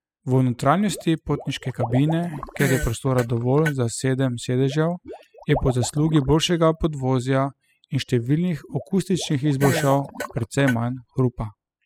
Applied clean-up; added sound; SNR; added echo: classical method spectral subtraction.